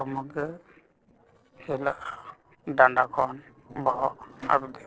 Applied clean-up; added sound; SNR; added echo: neural separator model SepFormer DNS4.